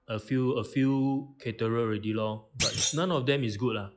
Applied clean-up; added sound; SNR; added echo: classical method log-MMSE.